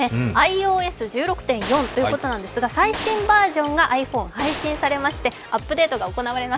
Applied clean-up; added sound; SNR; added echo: none; Gunshot, gunfire; 12 dB; none.